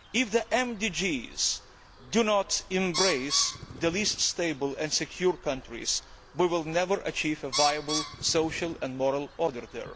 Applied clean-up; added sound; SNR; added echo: none; Bird; 10 dB; none.